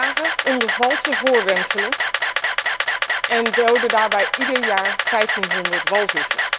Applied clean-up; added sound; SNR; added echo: none; Camera; -2 dB; none.